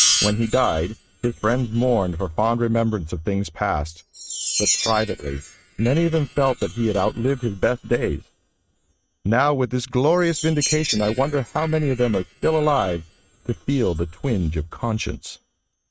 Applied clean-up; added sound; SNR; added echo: neural mask model RNNoise.